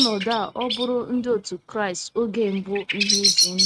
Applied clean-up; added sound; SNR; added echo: neural mask model RNNoise.